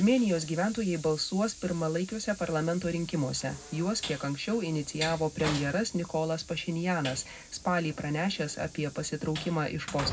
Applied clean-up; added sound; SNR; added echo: none; Train; 13 dB; reverberation time 0.3 s.